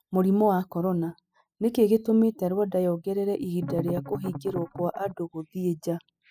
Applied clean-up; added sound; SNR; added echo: classical method spectral subtraction.